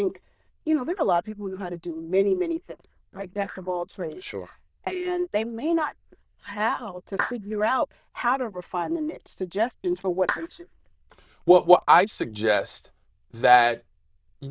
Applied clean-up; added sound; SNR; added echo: neural diffusion model UNIVERSE++.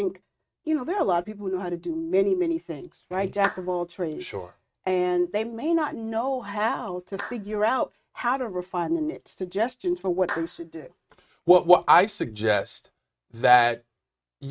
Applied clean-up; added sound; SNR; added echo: neural mask model RNNoise.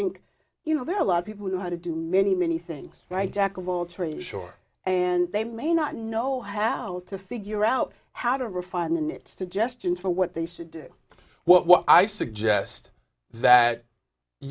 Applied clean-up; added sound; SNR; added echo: none; none; none; none.